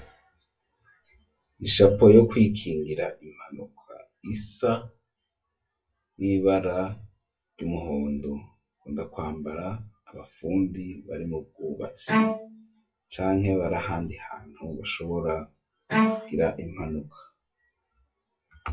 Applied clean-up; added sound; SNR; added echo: classical method WPE with log-MMSE.